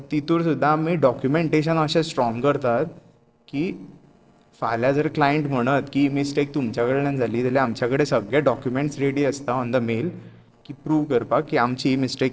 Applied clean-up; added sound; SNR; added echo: neural separator model SepFormer DNS4.